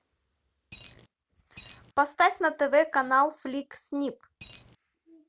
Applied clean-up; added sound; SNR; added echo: none; Coin (dropping); 13 dB; none.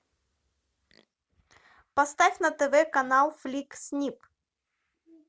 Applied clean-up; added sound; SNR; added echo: none; none; none; none.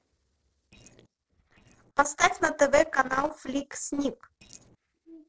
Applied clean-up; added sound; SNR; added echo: neural separator model SepFormer DNS4.